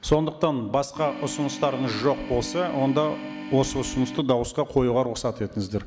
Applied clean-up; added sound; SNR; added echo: none; Organ; 10 dB; none.